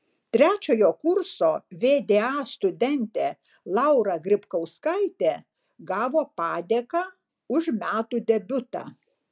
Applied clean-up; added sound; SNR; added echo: none; none; none; none.